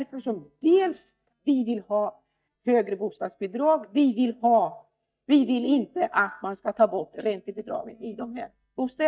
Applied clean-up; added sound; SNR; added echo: neural mask model DeepFilterNet 3.